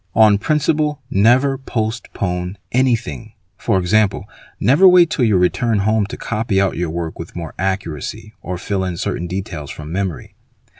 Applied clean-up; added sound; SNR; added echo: none; none; none; none.